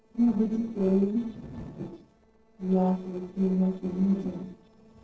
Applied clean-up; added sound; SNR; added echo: neural separator model SepFormer DNS4.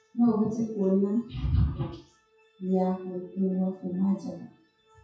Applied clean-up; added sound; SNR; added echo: classical method WPE with log-MMSE.